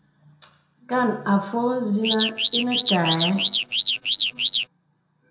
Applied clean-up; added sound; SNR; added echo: none; Alarm / Car; -1 dB; reverberation time 0.6 s.